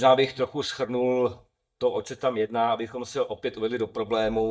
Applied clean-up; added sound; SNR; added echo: neural mask model DeepFilterNet 3.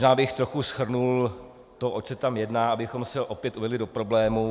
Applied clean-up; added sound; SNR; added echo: none; none; none; none.